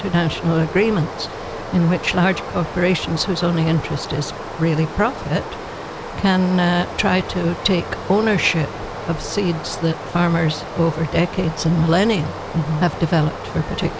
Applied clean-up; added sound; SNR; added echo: none; Stream; 10 dB; none.